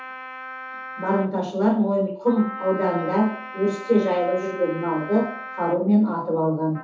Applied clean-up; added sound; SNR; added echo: none; Wind instrument, woodwind instrument; 14 dB; reverberation time 0.5 s.